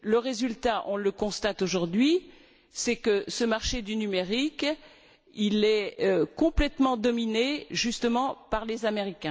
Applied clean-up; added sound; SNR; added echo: none; none; none; none.